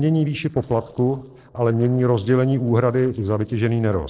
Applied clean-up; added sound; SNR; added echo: neural separator model SepFormer DNS4.